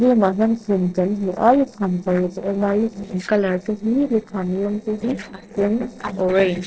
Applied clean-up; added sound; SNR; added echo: neural separator model SepFormer DNS4.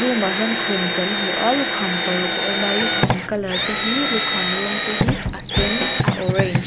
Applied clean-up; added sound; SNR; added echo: none; Drill + Drum / Drum kit; -4 dB; none.